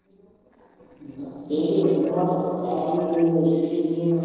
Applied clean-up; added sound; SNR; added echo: neural separator model SepFormer DNS4.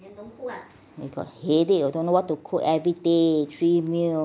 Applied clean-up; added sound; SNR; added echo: none; none; none; none.